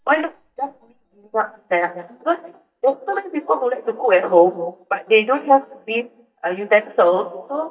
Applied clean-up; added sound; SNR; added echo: neural mask model DeepFilterNet 3.